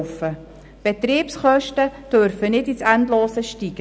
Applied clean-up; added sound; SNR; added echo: none; none; none; none.